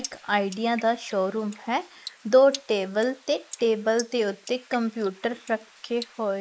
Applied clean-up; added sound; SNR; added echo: neural mask model Resemble Enhance denoiser.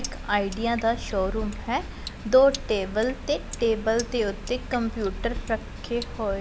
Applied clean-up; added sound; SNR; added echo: none; Sink (filling or washing); 10 dB; none.